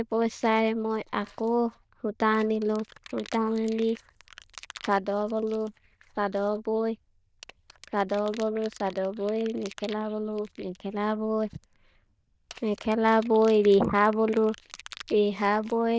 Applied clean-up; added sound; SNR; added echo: neural diffusion model UNIVERSE++.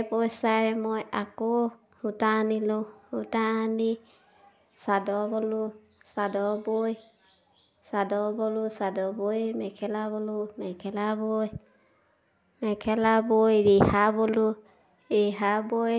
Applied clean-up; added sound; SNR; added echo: none; none; none; none.